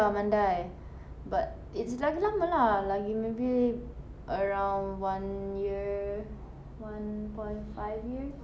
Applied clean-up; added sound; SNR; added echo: none; none; none; none.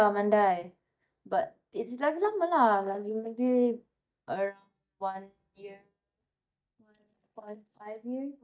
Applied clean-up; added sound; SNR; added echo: neural mask model DeepFilterNet 3.